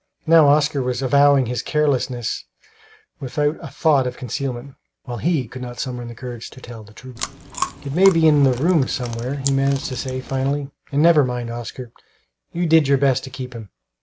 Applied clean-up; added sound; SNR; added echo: none; Chewing, mastication; 12 dB; none.